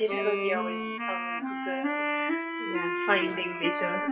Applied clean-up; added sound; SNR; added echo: classical method WPE with log-MMSE.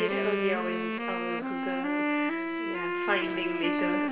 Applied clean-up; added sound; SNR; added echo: none; Wind instrument, woodwind instrument; -3 dB; reverberation time 2.1 s.